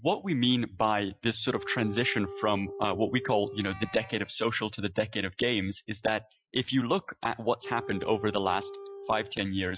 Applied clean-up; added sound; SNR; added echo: classical method Wiener filter.